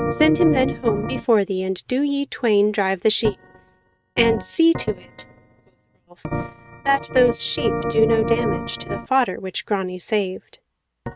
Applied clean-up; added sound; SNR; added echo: neural mask model RNNoise.